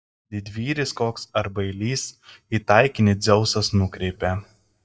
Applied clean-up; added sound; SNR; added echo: neural mask model DeepFilterNet 3.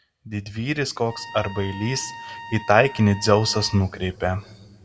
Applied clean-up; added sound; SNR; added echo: none; Trumpet; 16 dB; reverberation time 1.4 s.